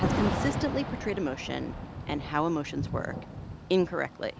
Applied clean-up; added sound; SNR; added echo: none; Thunder / Rain; 3 dB; none.